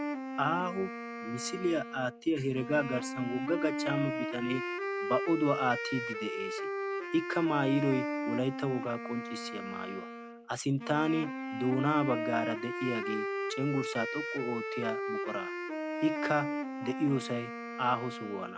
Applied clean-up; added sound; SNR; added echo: none; Wind instrument, woodwind instrument; 4 dB; none.